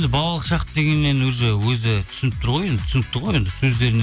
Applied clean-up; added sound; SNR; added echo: none; none; none; none.